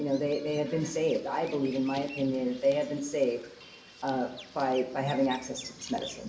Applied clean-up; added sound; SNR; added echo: none; Bird vocalization, bird call, bird song; 17 dB; reverberation time 1.1 s.